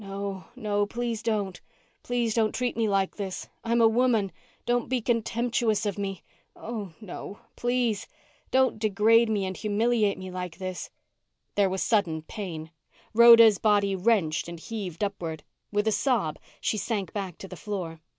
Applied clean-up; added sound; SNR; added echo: none; none; none; none.